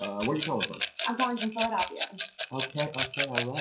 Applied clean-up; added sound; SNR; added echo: classical method WPE with log-MMSE.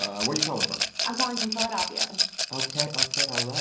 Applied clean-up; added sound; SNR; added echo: none; Rattle / Glass; -4 dB; reverberation time 0.6 s.